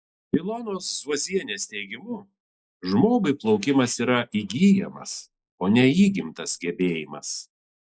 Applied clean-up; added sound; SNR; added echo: neural mask model Resemble Enhance denoiser.